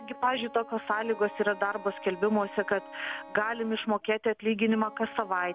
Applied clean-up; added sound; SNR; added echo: none; Wind instrument, woodwind instrument + Wind instrument, woodwind instrument; 17 dB; none.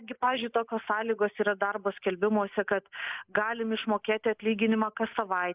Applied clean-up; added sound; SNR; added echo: neural mask model Resemble Enhance denoiser.